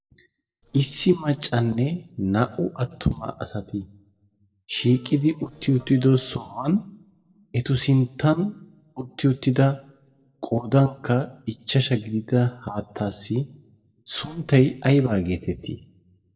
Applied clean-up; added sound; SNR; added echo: neural separator model SepFormer DNS4.